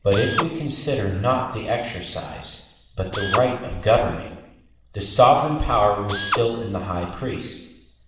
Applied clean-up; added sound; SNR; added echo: none; Drill; 11 dB; reverberation time 0.9 s.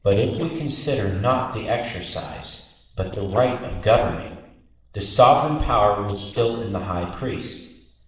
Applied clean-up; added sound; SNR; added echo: neural separator model SepFormer DNS4.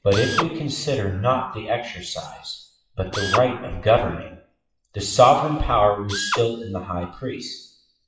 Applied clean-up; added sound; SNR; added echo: classical method WPE with log-MMSE.